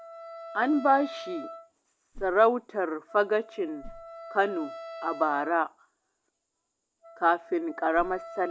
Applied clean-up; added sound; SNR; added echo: none; Whoosh, swoosh, swish + Wind instrument, woodwind instrument; 15 dB; none.